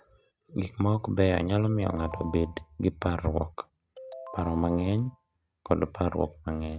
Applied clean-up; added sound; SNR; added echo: neural mask model RNNoise.